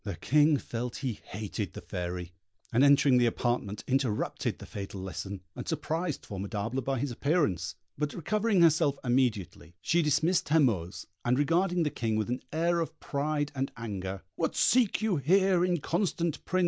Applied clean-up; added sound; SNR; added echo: none; none; none; none.